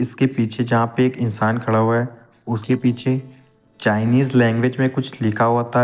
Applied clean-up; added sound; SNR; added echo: neural separator model SepFormer DNS4.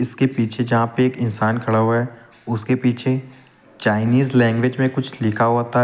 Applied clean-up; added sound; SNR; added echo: none; none; none; none.